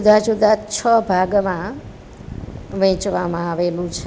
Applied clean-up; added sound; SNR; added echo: none; none; none; none.